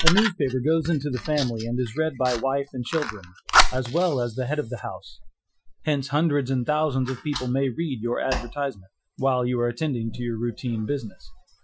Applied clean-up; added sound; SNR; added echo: classical method Wiener filter.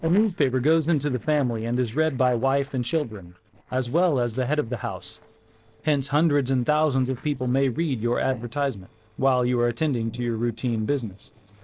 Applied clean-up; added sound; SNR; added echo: neural separator model SepFormer DNS4.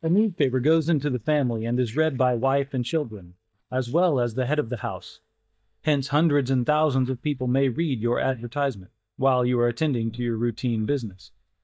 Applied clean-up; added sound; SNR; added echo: neural mask model DeepFilterNet 3.